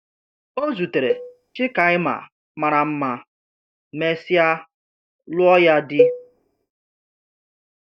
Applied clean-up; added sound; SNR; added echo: neural mask model DeepFilterNet 3.